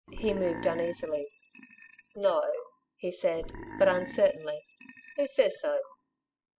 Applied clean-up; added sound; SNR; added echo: classical method spectral subtraction.